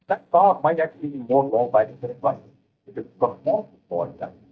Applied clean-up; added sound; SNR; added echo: neural mask model DeepFilterNet 3.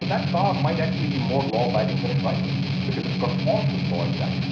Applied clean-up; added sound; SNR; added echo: none; Strum; -4 dB; reverberation time 0.5 s.